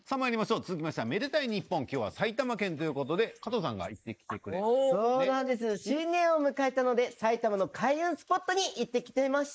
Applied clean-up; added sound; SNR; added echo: neural mask model Resemble Enhance denoiser.